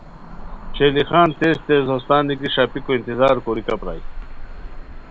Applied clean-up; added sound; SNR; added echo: none; Cricket / Motor vehicle (road); 12 dB; none.